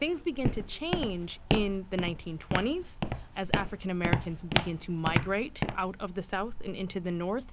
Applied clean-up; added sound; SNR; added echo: none; Walk, footsteps; 1 dB; none.